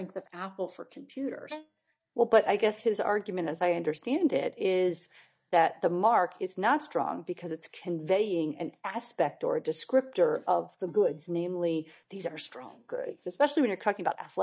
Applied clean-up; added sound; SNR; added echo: neural mask model DeepFilterNet 3.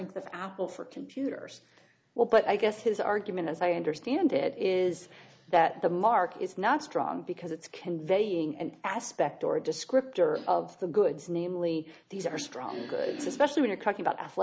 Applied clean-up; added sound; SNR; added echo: none; none; none; none.